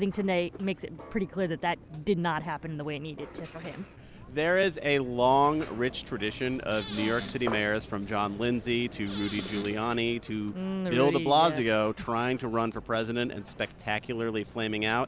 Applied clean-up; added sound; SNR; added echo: none; Squeak / Cupboard open or close; 13 dB; none.